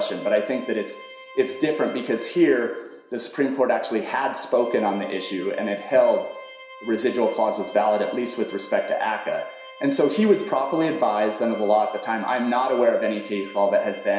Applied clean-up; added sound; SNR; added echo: none; Organ; 20 dB; reverberation time 0.7 s.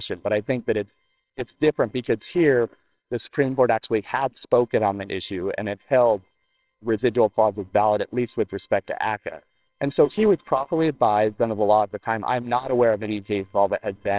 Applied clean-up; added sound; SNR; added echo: neural separator model SepFormer WHAMR!.